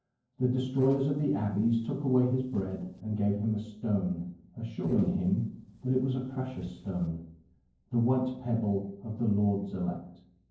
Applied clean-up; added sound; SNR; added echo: neural separator model SepFormer DNS4.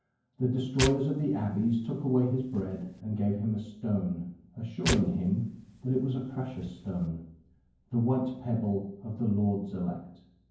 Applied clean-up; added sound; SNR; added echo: none; Tearing; 9 dB; reverberation time 0.9 s.